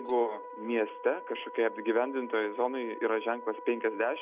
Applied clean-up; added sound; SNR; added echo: none; Wind instrument, woodwind instrument + Tambourine; 13 dB; none.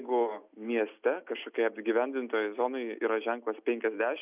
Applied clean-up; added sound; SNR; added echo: none; none; none; none.